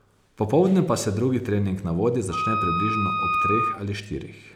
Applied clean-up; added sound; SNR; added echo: none; Wind instrument, woodwind instrument; 1 dB; none.